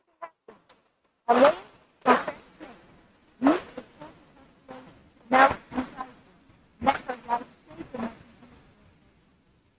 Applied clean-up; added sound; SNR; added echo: neural mask model RNNoise.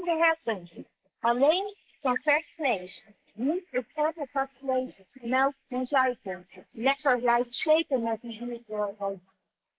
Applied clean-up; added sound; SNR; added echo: neural mask model Resemble Enhance denoiser.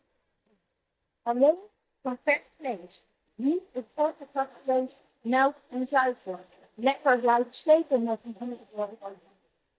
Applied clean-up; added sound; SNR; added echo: neural mask model DeepFilterNet 3.